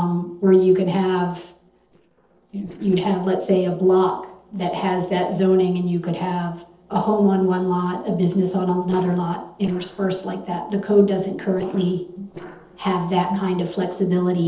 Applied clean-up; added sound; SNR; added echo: neural separator model SepFormer DNS4.